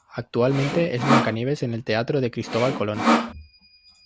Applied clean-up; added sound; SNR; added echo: none; Sawing; -1 dB; none.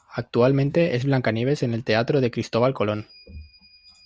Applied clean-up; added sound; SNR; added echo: none; none; none; none.